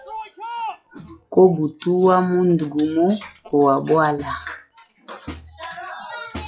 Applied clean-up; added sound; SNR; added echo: classical method log-MMSE.